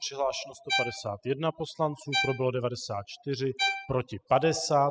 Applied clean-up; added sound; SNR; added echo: classical method spectral subtraction.